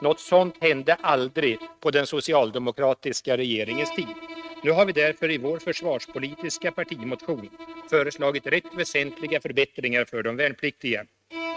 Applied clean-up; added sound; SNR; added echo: neural mask model RNNoise.